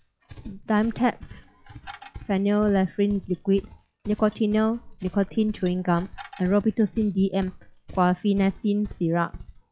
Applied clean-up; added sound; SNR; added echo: classical method log-MMSE.